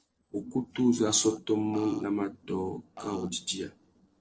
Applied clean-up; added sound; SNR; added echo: neural separator model SepFormer DNS4.